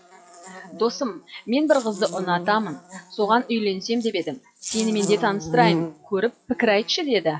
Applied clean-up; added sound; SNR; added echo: classical method WPE with log-MMSE.